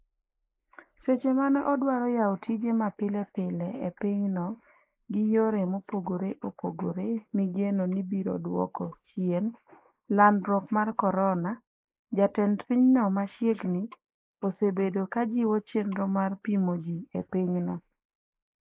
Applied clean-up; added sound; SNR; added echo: neural mask model Resemble Enhance denoiser.